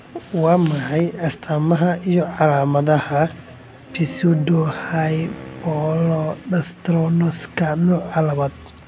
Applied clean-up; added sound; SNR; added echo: none; Wind instrument, woodwind instrument; 18 dB; none.